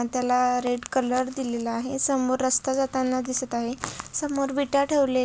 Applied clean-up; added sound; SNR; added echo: none; none; none; none.